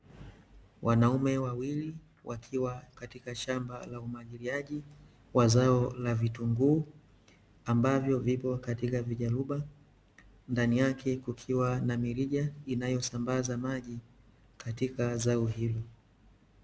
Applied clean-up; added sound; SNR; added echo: none; none; none; none.